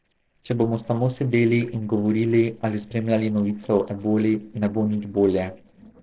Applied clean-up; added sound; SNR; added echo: neural separator model SepFormer DNS4.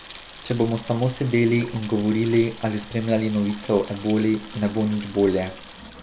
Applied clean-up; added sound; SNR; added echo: none; Sink (filling or washing) / Water tap, faucet; 14 dB; none.